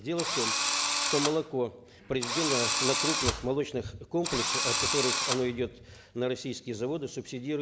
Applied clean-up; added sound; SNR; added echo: none; Engine / Drill; -2 dB; none.